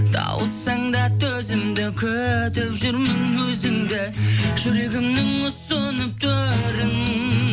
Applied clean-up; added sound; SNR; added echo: none; none; none; none.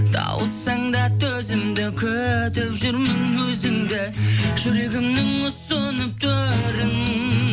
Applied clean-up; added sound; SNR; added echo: none; Piano; 17 dB; none.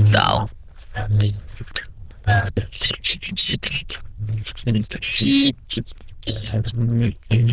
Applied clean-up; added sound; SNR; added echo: neural diffusion model UNIVERSE++.